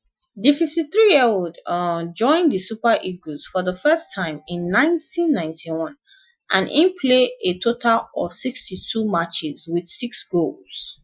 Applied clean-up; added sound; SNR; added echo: classical method Wiener filter.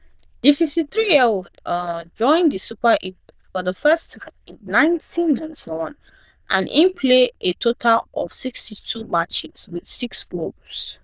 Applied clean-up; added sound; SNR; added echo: neural diffusion model UNIVERSE++.